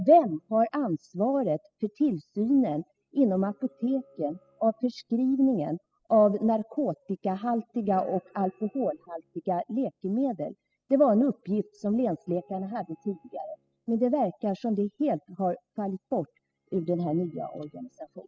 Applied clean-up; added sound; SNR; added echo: classical method spectral subtraction.